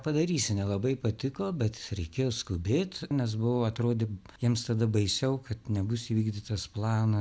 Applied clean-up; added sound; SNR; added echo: none; none; none; none.